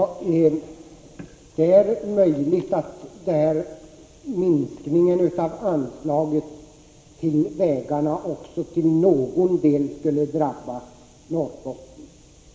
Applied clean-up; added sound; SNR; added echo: none; none; none; reverberation time 2.6 s.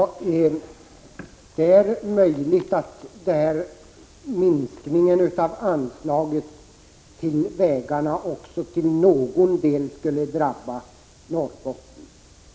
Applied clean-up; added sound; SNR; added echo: none; none; none; none.